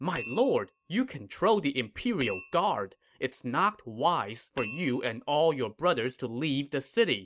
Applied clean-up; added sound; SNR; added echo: neural mask model RNNoise.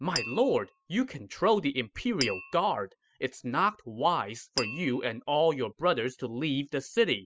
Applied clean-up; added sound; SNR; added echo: classical method spectral subtraction.